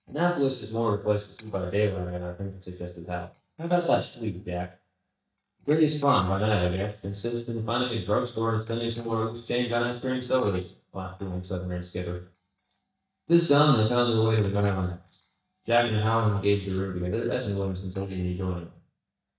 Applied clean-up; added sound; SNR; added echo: neural mask model DeepFilterNet 3.